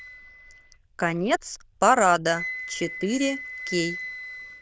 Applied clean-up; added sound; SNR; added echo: neural diffusion model UNIVERSE++.